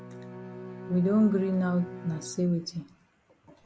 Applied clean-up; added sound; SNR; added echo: none; Bowed string instrument; 14 dB; none.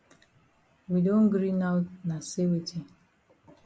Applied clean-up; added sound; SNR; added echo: none; none; none; none.